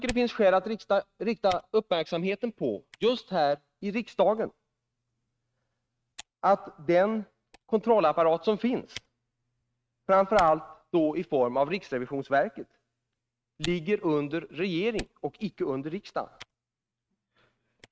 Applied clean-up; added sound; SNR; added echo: neural mask model RNNoise.